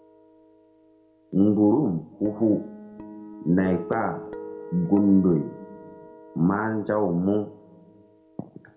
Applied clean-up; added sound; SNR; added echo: none; Guitar; 17 dB; reverberation time 0.6 s.